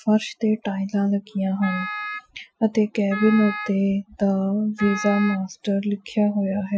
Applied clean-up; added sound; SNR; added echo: classical method Wiener filter.